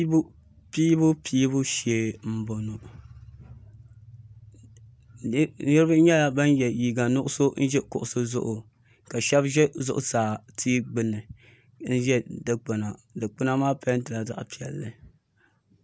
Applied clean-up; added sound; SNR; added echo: none; none; none; none.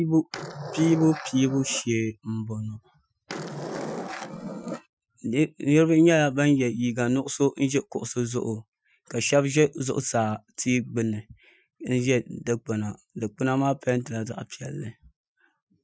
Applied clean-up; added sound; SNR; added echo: classical method Wiener filter.